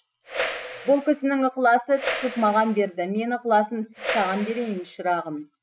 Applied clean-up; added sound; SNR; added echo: none; Whoosh, swoosh, swish; 8 dB; none.